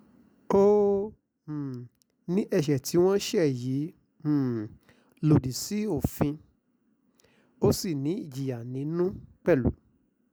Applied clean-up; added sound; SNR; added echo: none; none; none; none.